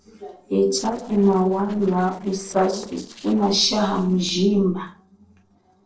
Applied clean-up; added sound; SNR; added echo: neural separator model SepFormer DNS4.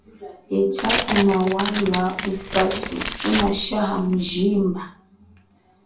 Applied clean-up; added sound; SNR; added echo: none; Tearing; 4 dB; reverberation time 0.3 s.